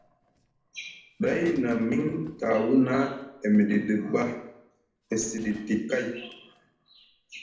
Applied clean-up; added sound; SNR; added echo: neural separator model SepFormer DNS4.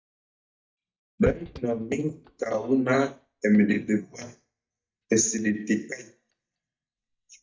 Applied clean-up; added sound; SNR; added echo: neural mask model DeepFilterNet 3.